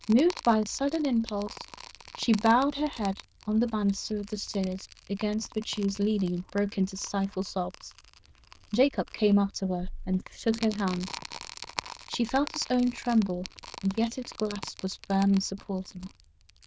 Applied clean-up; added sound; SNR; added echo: neural diffusion model UNIVERSE++.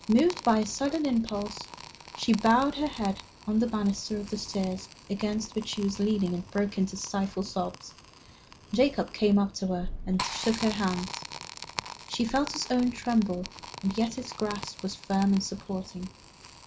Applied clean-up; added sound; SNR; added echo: none; Crackle; 15 dB; none.